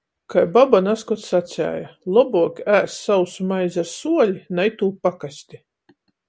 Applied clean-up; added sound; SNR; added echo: none; none; none; none.